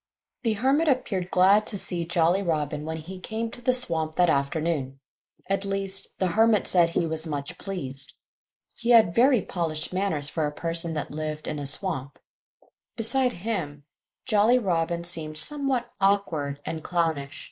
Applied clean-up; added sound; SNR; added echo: neural mask model Resemble Enhance denoiser.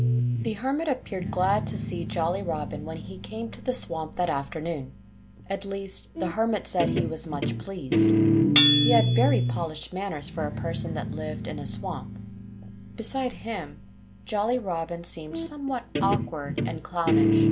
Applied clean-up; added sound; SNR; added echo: none; Guitar + Hammer / Chink, clink; -2 dB; none.